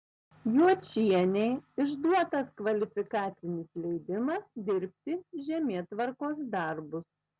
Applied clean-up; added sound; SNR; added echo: none; none; none; none.